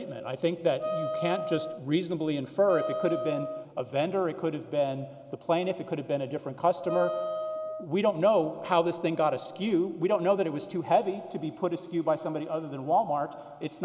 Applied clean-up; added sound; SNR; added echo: none; Wind instrument, woodwind instrument; 5 dB; none.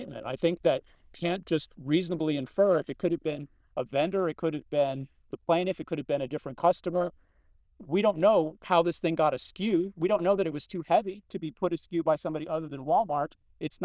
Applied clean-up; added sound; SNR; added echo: neural diffusion model UNIVERSE++.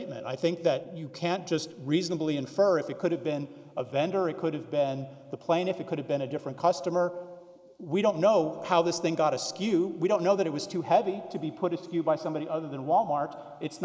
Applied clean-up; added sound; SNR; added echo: neural mask model Resemble Enhance denoiser.